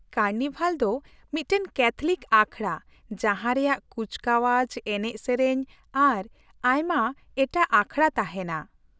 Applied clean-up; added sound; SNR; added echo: none; none; none; none.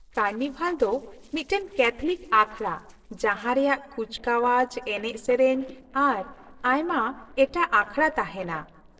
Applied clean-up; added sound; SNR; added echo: neural separator model SepFormer DNS4.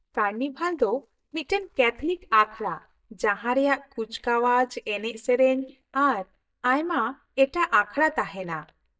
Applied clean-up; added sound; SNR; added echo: neural mask model DeepFilterNet 3.